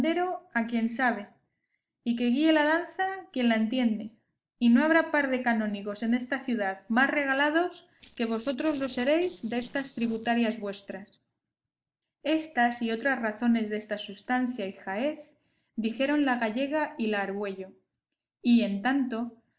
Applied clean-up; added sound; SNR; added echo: neural separator model SepFormer DNS4.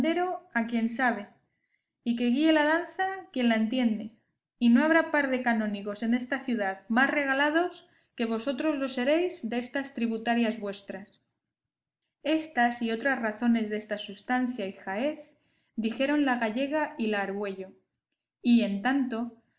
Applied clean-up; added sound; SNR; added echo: none; none; none; none.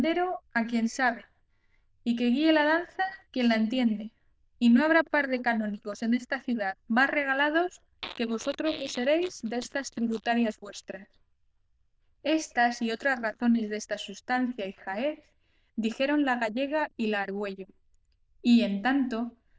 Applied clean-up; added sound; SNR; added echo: neural diffusion model UNIVERSE++.